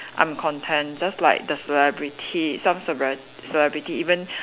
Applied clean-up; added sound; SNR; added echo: none; none; none; none.